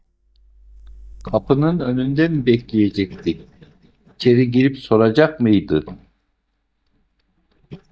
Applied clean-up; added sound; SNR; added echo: neural mask model DeepFilterNet 3.